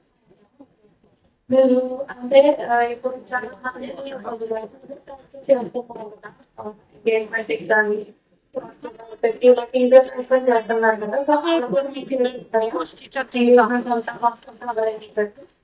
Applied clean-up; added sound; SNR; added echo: neural mask model DeepFilterNet 3.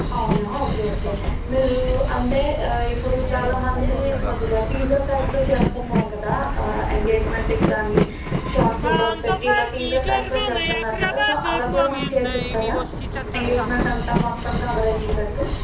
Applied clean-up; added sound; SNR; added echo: none; Train; -1 dB; reverberation time 0.3 s.